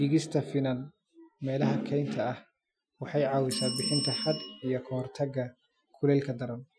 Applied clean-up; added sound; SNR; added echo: classical method Wiener filter.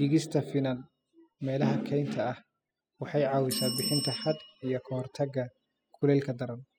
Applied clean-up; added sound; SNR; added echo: classical method spectral subtraction.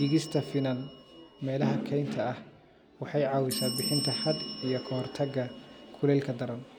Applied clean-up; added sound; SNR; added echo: none; Bell; 11 dB; none.